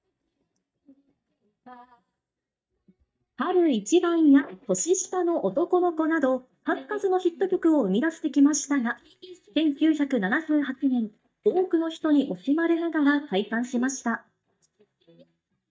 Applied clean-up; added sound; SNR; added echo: neural mask model DeepFilterNet 3.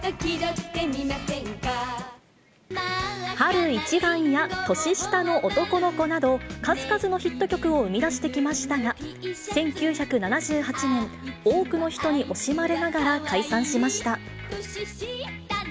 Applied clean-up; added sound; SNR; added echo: none; none; none; none.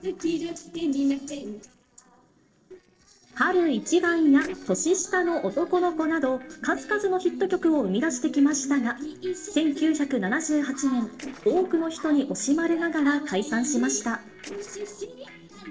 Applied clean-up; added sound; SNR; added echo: neural separator model SepFormer DNS4.